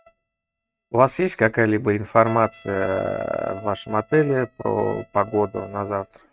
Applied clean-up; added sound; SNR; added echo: neural mask model RNNoise.